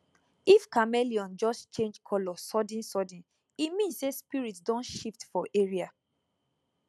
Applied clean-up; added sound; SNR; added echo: none; none; none; none.